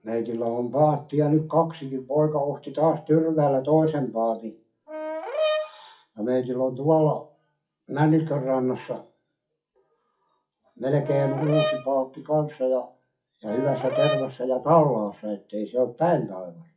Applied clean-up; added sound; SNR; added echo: classical method WPE with log-MMSE.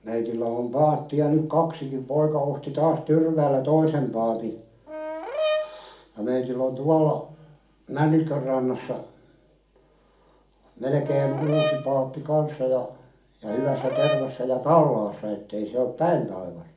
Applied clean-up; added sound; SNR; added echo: none; Brass instrument; 5 dB; reverberation time 0.4 s.